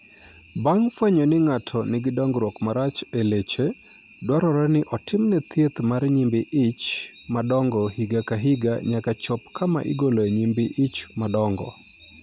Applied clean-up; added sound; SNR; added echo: none; none; none; none.